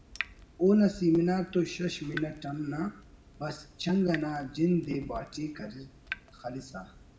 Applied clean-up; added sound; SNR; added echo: none; Drip / Water tap, faucet; 16 dB; reverberation time 0.8 s.